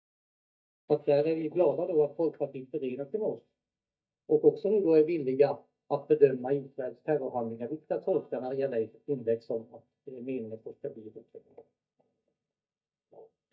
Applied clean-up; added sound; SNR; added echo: neural mask model DeepFilterNet 3.